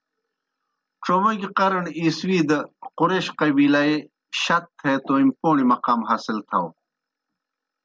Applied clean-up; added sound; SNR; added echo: none; none; none; none.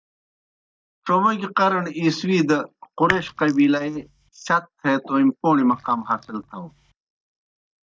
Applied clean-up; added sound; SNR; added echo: neural mask model DeepFilterNet 3.